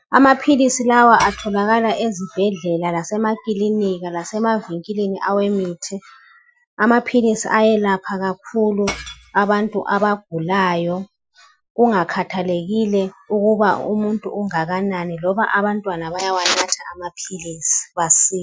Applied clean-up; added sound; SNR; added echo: classical method Wiener filter.